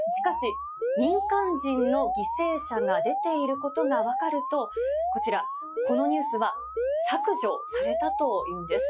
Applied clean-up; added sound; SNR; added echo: classical method Wiener filter.